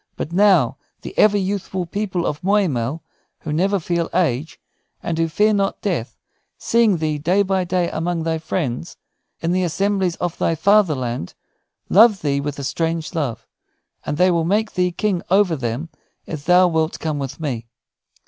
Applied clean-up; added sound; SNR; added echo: none; none; none; none.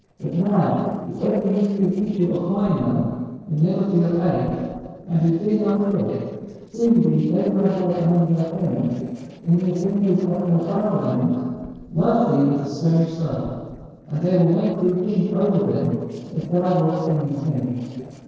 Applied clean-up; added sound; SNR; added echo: neural separator model SepFormer DNS4.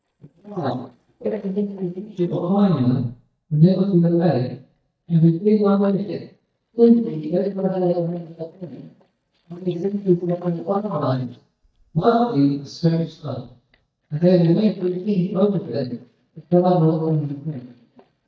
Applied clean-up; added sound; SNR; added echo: neural mask model DeepFilterNet 3.